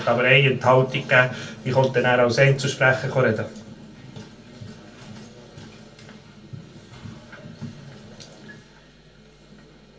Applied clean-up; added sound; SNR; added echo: none; none; none; reverberation time 0.2 s.